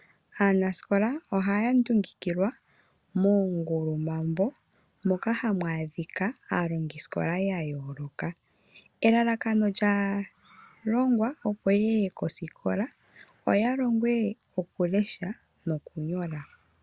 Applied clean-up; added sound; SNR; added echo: none; none; none; none.